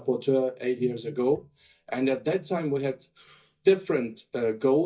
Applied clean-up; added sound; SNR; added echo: neural mask model DeepFilterNet 3.